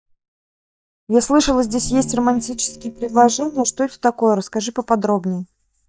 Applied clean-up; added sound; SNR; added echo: neural mask model DeepFilterNet 3.